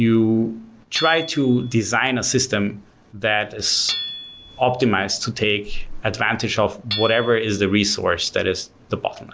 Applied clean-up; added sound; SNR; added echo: none; Hammer / Chink, clink; 14 dB; none.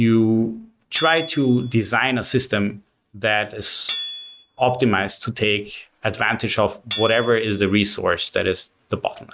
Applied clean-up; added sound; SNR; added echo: neural mask model RNNoise.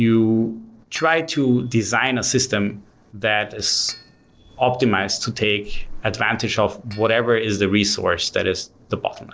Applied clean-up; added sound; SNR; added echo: neural separator model SepFormer DNS4.